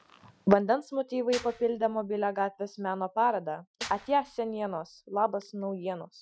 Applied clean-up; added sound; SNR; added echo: classical method Wiener filter.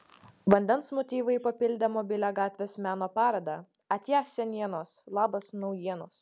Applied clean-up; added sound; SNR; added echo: none; none; none; none.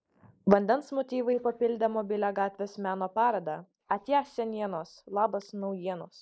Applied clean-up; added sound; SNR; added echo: neural mask model Resemble Enhance denoiser.